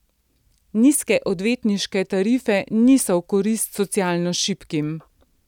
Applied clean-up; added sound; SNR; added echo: none; none; none; none.